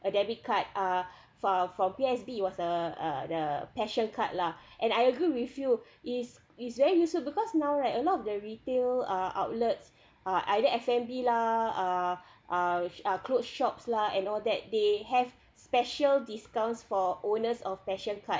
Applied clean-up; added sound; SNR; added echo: none; none; none; none.